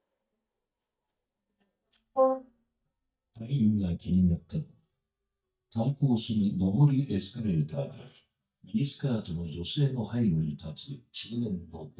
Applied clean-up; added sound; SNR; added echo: neural mask model DeepFilterNet 3.